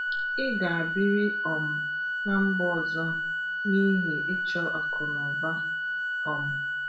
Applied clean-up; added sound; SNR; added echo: none; Organ; -1 dB; reverberation time 0.5 s.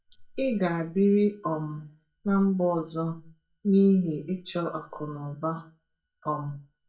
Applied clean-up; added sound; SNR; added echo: neural mask model DeepFilterNet 3.